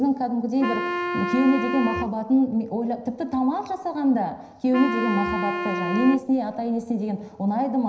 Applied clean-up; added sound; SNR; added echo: none; Wind instrument, woodwind instrument; 6 dB; reverberation time 0.9 s.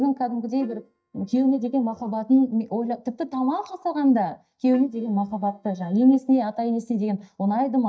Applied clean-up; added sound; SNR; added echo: neural mask model DeepFilterNet 3.